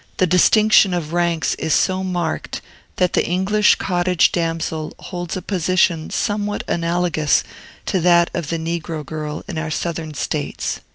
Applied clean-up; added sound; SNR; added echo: none; none; none; none.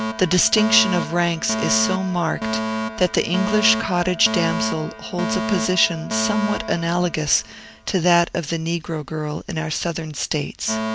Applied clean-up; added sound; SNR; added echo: none; Alarm; 6 dB; none.